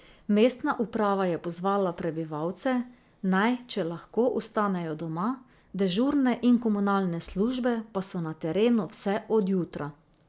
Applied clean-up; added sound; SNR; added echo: none; none; none; none.